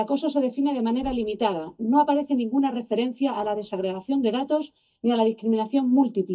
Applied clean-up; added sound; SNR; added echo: neural mask model DeepFilterNet 3.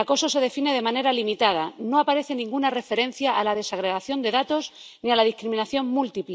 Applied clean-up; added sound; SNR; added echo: none; none; none; none.